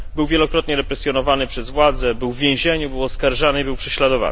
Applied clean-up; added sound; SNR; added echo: none; Bark; 8 dB; none.